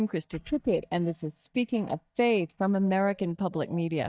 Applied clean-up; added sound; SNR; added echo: neural mask model DeepFilterNet 3.